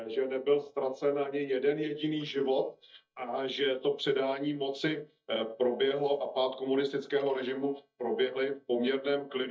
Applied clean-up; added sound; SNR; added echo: neural mask model DeepFilterNet 3.